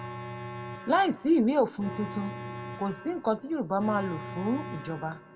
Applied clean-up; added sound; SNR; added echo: none; Alarm; 11 dB; reverberation time 1.2 s.